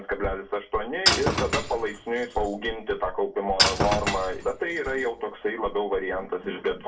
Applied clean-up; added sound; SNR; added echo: none; Shatter / Crushing; 1 dB; reverberation time 0.2 s.